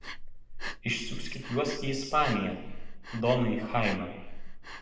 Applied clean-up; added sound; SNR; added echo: none; Breathing; 5 dB; reverberation time 1.0 s.